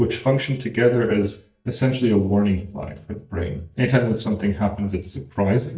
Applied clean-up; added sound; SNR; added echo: neural mask model DeepFilterNet 3.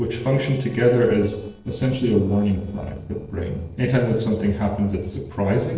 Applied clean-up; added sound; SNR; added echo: neural separator model SepFormer DNS4.